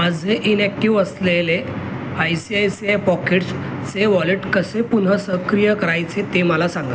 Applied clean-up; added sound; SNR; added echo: none; none; none; none.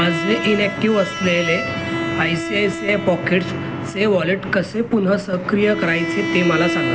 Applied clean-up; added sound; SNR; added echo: none; Bowed string instrument; 6 dB; none.